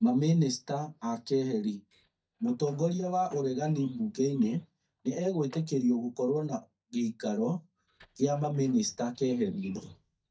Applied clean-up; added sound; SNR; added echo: neural mask model DeepFilterNet 3.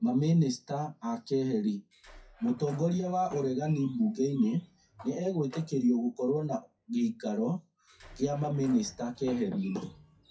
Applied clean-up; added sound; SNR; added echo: classical method WPE with log-MMSE.